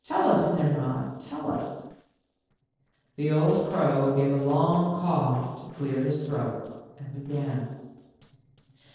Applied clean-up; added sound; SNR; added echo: neural separator model SepFormer DNS4.